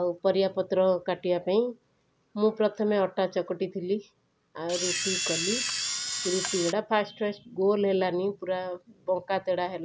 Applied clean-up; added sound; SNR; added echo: none; Camera; 2 dB; none.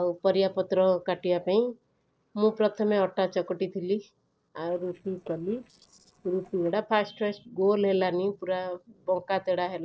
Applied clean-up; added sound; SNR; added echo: neural separator model SepFormer DNS4.